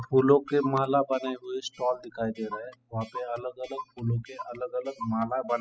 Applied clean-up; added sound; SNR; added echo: classical method spectral subtraction.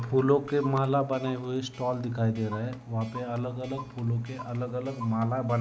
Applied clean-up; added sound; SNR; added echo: none; Clock; 19 dB; none.